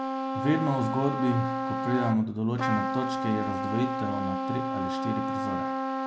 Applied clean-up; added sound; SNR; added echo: none; Trumpet; 1 dB; none.